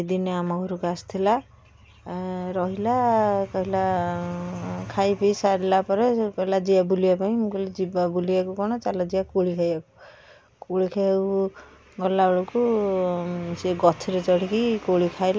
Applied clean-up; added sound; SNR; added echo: none; none; none; none.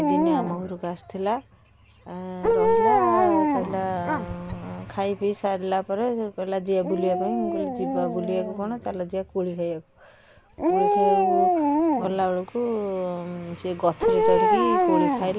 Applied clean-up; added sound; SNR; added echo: none; Dog; -2 dB; none.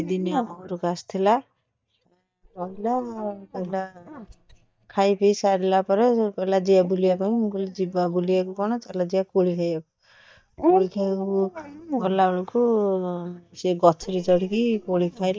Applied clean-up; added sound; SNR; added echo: neural mask model DeepFilterNet 3.